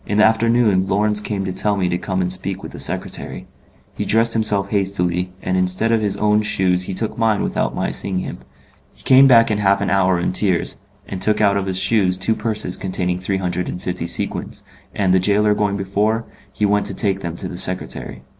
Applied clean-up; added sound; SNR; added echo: none; none; none; none.